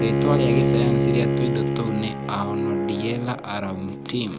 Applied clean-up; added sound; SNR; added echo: none; Bowed string instrument; -4 dB; none.